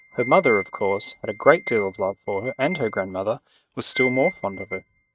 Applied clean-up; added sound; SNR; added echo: neural mask model RNNoise.